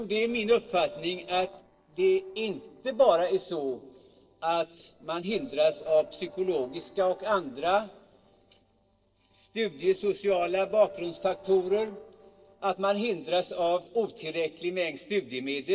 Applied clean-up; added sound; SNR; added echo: neural separator model SepFormer DNS4.